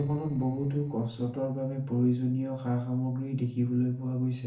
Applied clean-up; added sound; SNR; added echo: neural separator model SepFormer DNS4.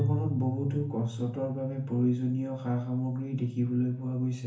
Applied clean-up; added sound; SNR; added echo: none; Keyboard (musical); 8 dB; reverberation time 0.7 s.